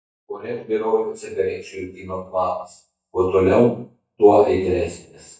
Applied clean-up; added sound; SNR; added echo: neural mask model DeepFilterNet 3.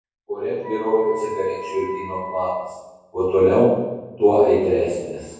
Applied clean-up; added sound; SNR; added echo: none; Wind instrument, woodwind instrument; 14 dB; reverberation time 1.3 s.